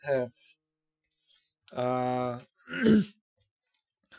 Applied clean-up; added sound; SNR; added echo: classical method Wiener filter.